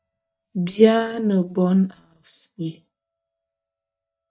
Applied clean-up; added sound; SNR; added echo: neural mask model DeepFilterNet 3.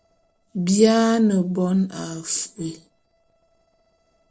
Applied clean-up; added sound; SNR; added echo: neural separator model SepFormer DNS4.